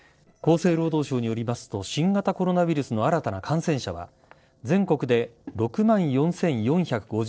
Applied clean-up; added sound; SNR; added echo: neural separator model SepFormer DNS4.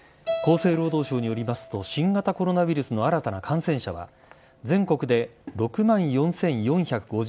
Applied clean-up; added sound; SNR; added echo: none; Keyboard (musical); 16 dB; none.